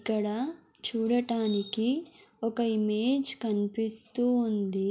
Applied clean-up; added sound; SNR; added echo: none; none; none; none.